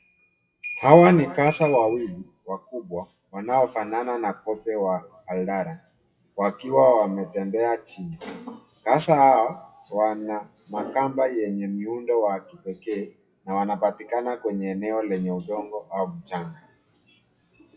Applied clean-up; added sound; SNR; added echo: classical method WPE with log-MMSE.